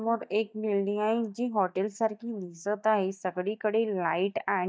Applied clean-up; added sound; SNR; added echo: neural mask model DeepFilterNet 3.